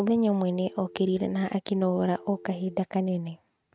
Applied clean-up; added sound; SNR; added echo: neural mask model RNNoise.